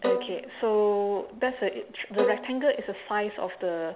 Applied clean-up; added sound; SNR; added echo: none; Bowed string instrument; 6 dB; none.